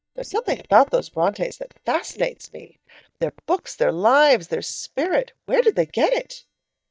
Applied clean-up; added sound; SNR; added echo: neural mask model DeepFilterNet 3.